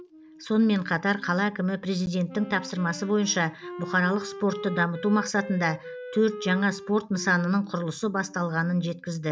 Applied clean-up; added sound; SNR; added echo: none; Wind instrument, woodwind instrument; 15 dB; none.